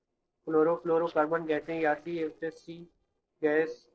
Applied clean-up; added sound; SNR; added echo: neural separator model SepFormer DNS4.